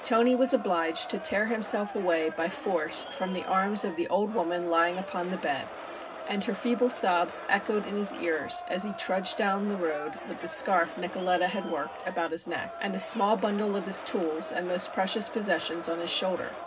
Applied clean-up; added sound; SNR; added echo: none; Crowd; 11 dB; reverberation time 0.2 s.